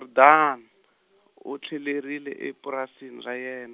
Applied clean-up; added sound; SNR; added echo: none; none; none; none.